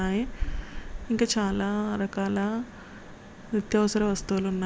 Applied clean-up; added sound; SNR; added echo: none; none; none; none.